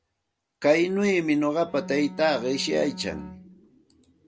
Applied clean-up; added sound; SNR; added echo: none; Bowed string instrument; 15 dB; none.